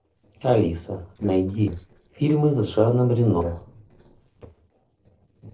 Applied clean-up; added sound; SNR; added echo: neural separator model SepFormer DNS4.